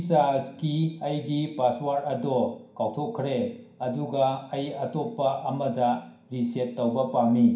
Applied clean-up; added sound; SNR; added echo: none; none; none; reverberation time 0.5 s.